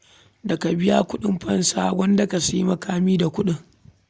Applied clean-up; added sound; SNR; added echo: none; none; none; none.